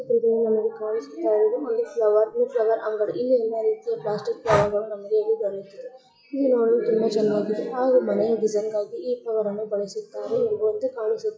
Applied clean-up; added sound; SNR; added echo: classical method WPE with log-MMSE.